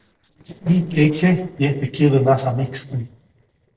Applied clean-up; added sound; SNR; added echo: neural separator model SepFormer DNS4.